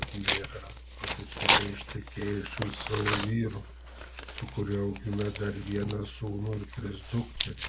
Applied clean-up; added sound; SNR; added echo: none; Tearing; -1 dB; none.